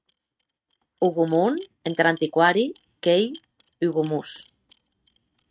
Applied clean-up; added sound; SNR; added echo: neural mask model RNNoise.